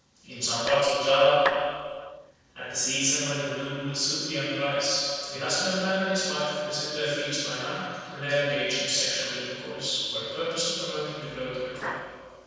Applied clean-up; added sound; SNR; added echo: neural separator model SepFormer DNS4.